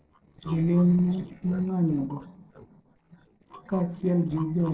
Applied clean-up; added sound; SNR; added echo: neural separator model SepFormer DNS4.